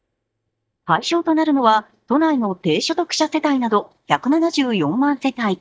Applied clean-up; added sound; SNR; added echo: neural mask model DeepFilterNet 3.